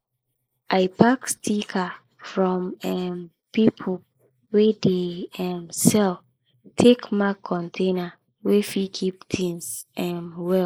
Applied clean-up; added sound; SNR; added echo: neural mask model Resemble Enhance denoiser.